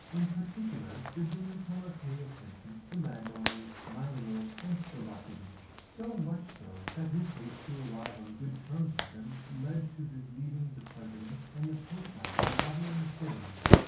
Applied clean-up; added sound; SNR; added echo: none; Zipper (clothing); -1 dB; reverberation time 0.6 s.